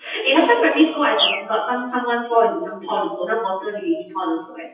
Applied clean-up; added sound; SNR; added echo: classical method WPE with log-MMSE.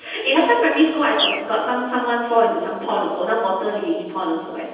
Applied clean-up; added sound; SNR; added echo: none; Bird; 9 dB; reverberation time 1.1 s.